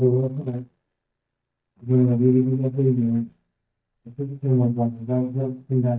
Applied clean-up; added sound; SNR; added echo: neural mask model DeepFilterNet 3.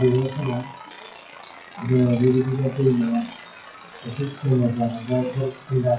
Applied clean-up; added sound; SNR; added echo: classical method WPE with log-MMSE.